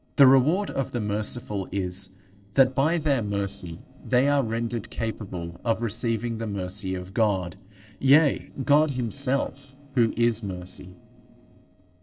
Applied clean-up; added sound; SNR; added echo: neural separator model SepFormer DNS4.